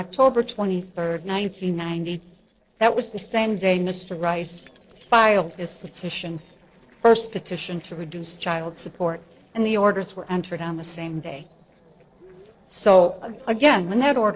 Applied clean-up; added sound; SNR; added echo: neural separator model SepFormer DNS4.